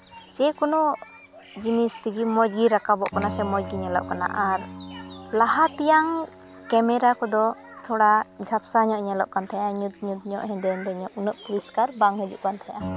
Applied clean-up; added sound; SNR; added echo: none; Piano; 17 dB; none.